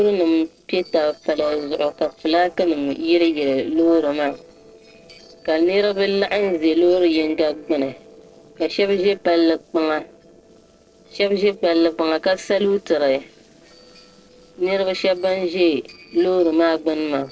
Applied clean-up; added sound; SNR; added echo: neural separator model SepFormer DNS4.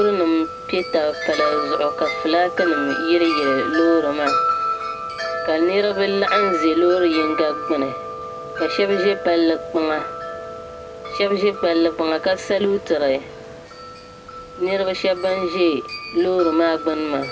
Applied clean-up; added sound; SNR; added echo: none; Wind chime; 7 dB; reverberation time 0.2 s.